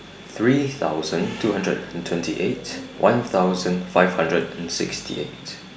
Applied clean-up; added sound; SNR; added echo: none; none; none; none.